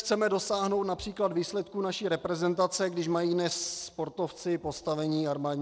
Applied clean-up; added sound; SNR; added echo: none; none; none; none.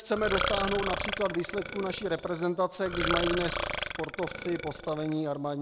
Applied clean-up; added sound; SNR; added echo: none; Burping, eructation; 3 dB; none.